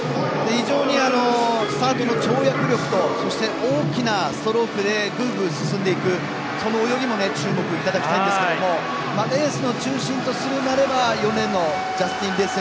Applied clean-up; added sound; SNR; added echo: none; none; none; none.